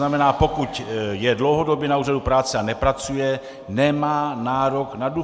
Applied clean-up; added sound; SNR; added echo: none; none; none; none.